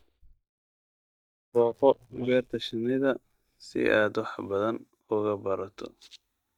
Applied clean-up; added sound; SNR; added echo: neural mask model DeepFilterNet 3.